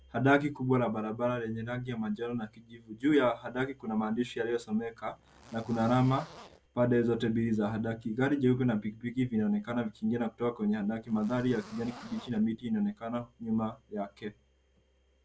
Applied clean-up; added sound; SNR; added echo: none; Zipper (clothing); 19 dB; none.